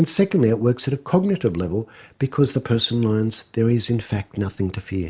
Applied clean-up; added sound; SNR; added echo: none; none; none; none.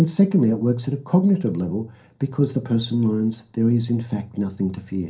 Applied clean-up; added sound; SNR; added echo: none; none; none; reverberation time 0.3 s.